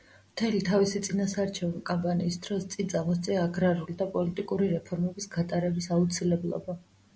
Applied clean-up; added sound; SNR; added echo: none; none; none; none.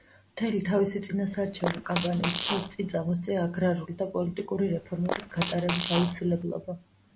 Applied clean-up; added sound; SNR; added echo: none; Fart; 4 dB; none.